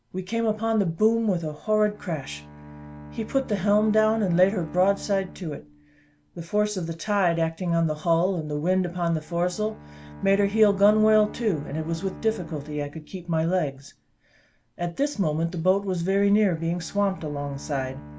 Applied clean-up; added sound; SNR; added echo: none; Bowed string instrument; 19 dB; none.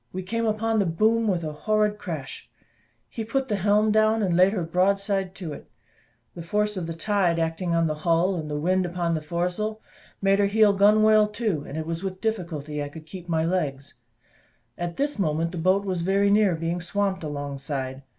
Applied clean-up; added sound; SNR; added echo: none; none; none; none.